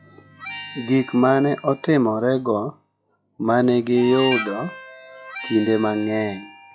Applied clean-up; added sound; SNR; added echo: classical method log-MMSE.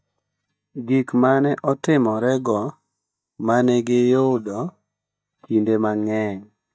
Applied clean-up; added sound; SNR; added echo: neural mask model DeepFilterNet 3.